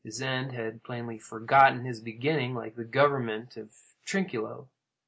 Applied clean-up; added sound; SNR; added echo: none; none; none; none.